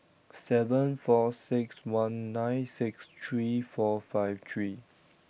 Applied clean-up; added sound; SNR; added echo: none; none; none; none.